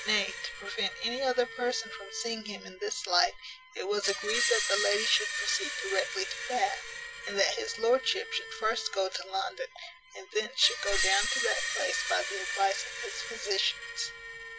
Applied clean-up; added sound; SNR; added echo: none; Screech; 5 dB; none.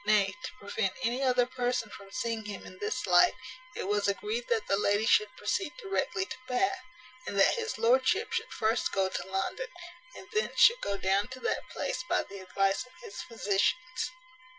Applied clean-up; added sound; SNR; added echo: none; none; none; none.